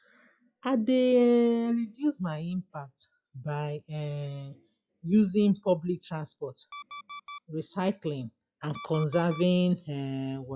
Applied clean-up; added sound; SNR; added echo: classical method log-MMSE.